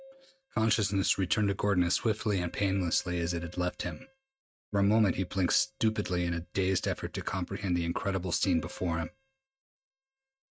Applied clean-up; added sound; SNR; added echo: neural mask model RNNoise.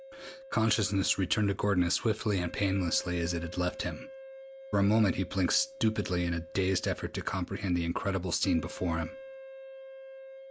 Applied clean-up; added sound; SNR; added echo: none; Wind instrument, woodwind instrument; 17 dB; none.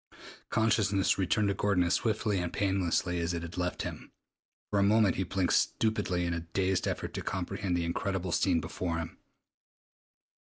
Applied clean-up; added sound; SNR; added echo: none; none; none; none.